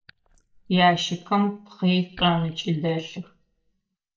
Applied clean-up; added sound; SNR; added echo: neural mask model DeepFilterNet 3.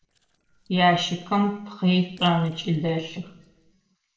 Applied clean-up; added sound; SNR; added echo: neural separator model SepFormer DNS4.